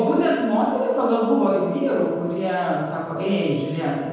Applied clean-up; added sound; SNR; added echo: none; Wind instrument, woodwind instrument; 16 dB; reverberation time 1.2 s.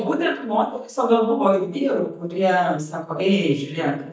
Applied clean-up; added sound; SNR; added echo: neural mask model DeepFilterNet 3.